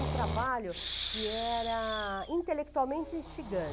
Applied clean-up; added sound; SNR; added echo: none; Breathing; -1 dB; none.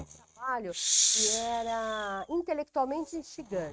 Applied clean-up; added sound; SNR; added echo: neural mask model RNNoise.